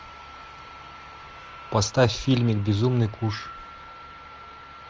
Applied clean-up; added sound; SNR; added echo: none; none; none; none.